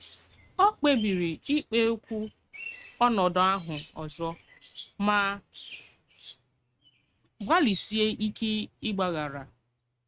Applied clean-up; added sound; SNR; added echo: neural mask model RNNoise.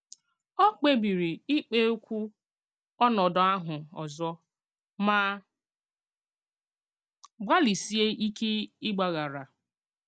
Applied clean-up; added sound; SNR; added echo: none; none; none; none.